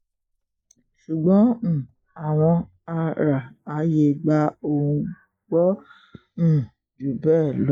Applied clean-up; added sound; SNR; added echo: neural mask model Resemble Enhance denoiser.